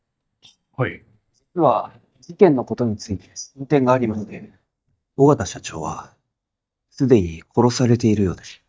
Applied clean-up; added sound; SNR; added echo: neural mask model DeepFilterNet 3.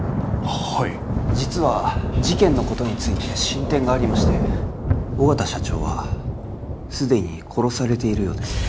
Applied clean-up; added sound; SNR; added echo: none; Thunder / Rain; 1 dB; none.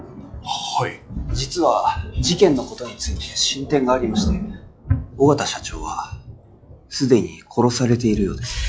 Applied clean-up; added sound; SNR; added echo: classical method log-MMSE.